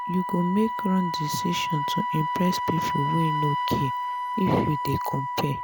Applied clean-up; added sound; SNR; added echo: none; Wind instrument, woodwind instrument; 2 dB; none.